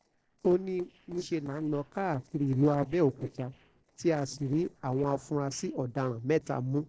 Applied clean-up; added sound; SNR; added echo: neural separator model SepFormer DNS4.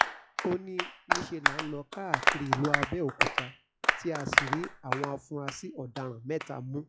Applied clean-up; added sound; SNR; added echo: classical method log-MMSE.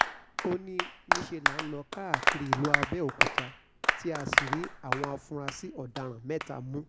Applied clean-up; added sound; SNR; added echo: none; Applause; -5 dB; none.